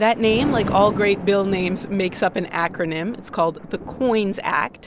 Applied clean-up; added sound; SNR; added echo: none; Thunder; 10 dB; none.